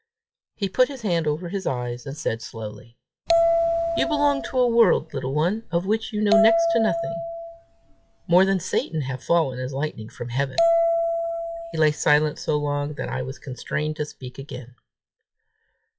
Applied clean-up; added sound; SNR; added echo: classical method log-MMSE.